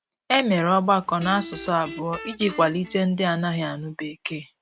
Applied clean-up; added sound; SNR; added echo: none; Guitar; 15 dB; none.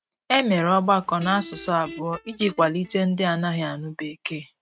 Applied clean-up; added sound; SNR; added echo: neural mask model RNNoise.